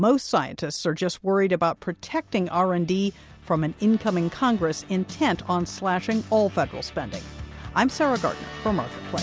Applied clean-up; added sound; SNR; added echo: none; none; none; none.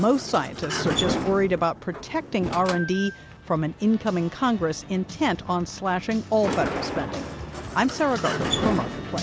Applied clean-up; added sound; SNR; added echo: none; Sliding door; 7 dB; none.